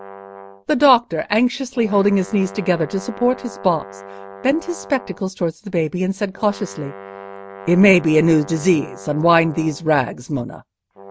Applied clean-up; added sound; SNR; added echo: none; Brass instrument; 18 dB; none.